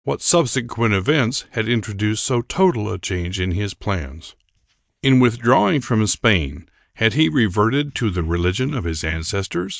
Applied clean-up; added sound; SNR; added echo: neural mask model DeepFilterNet 3.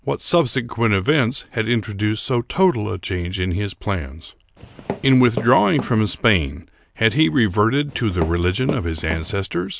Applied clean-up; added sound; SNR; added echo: none; Walk, footsteps; 11 dB; none.